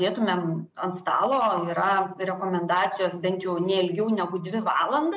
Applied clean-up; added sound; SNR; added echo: none; none; none; none.